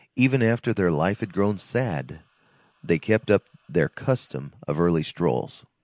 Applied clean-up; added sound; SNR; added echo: neural mask model Resemble Enhance denoiser.